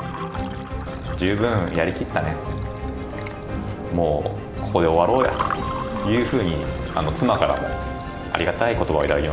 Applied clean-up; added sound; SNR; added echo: none; Fill (with liquid) / Water; 14 dB; none.